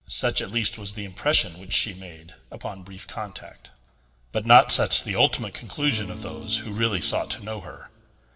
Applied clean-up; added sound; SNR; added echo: none; Acoustic guitar / Strum; 13 dB; reverberation time 0.8 s.